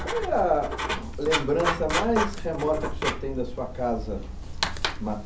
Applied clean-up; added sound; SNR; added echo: none; Writing; 2 dB; none.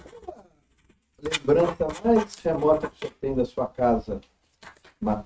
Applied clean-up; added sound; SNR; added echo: neural mask model RNNoise.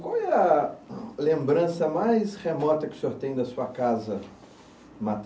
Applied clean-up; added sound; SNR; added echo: none; none; none; none.